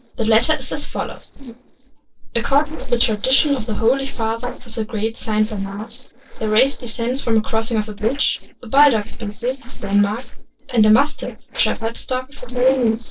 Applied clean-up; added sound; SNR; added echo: neural separator model SepFormer DNS4.